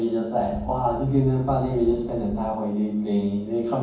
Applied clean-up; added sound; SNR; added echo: none; Wind; 14 dB; reverberation time 1.2 s.